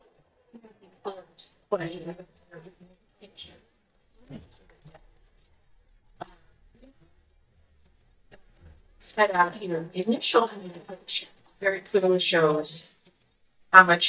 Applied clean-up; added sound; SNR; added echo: neural mask model DeepFilterNet 3.